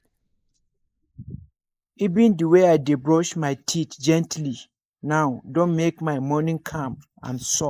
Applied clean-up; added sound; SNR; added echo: neural mask model Resemble Enhance denoiser.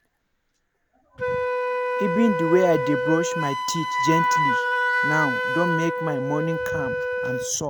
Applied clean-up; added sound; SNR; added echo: none; Wind instrument, woodwind instrument; -1 dB; none.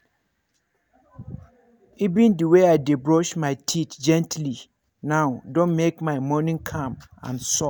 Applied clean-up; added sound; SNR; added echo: none; none; none; none.